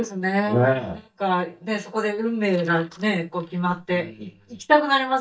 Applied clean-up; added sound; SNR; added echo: neural mask model DeepFilterNet 3.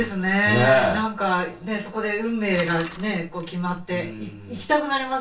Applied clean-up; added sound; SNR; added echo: none; Bicycle; 15 dB; reverberation time 0.2 s.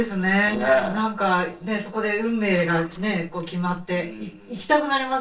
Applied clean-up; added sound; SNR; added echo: neural separator model SepFormer DNS4.